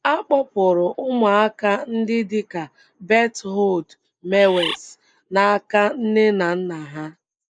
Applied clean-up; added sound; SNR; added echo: neural mask model Resemble Enhance denoiser.